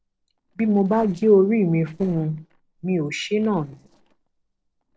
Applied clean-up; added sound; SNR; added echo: neural separator model SepFormer DNS4.